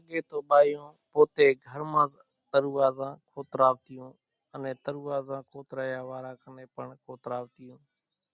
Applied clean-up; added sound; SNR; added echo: none; none; none; none.